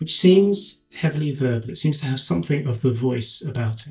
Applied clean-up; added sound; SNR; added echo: neural mask model DeepFilterNet 3.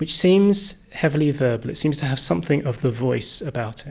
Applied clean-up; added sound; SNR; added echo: none; none; none; none.